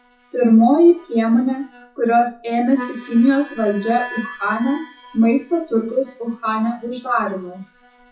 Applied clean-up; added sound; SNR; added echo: classical method WPE with log-MMSE.